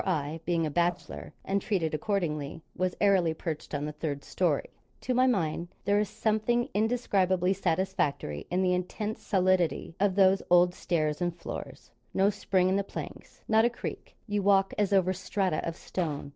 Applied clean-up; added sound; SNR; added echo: neural separator model SepFormer DNS4.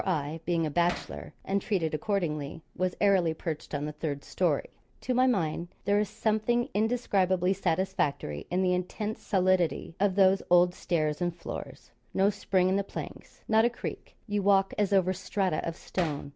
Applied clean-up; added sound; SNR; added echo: none; Hammer; 10 dB; none.